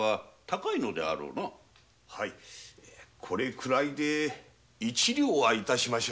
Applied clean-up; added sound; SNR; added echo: none; none; none; none.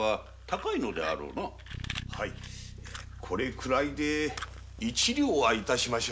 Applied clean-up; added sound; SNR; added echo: none; Fire + Bass guitar; 12 dB; none.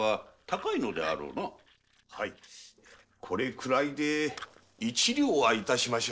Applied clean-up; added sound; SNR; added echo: neural separator model SepFormer DNS4.